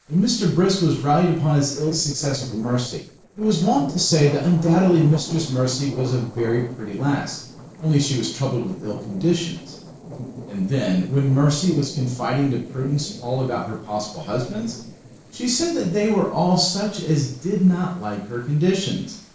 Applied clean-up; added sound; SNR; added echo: neural separator model SepFormer DNS4.